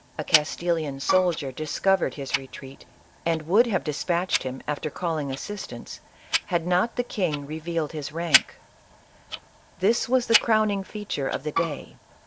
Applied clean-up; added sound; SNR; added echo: none; Tick-tock + Bowed string instrument; 6 dB; none.